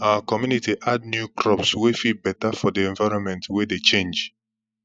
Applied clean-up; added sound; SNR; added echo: neural mask model DeepFilterNet 3.